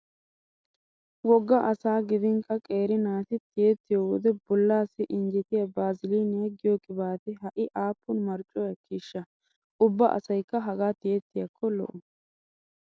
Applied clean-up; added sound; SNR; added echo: none; none; none; none.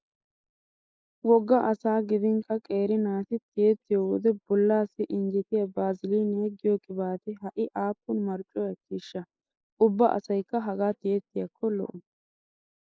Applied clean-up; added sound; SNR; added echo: neural mask model Resemble Enhance denoiser.